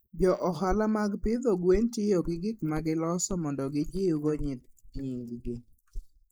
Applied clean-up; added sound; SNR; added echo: neural mask model Resemble Enhance denoiser.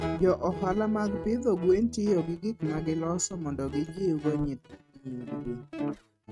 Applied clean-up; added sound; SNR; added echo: neural mask model RNNoise.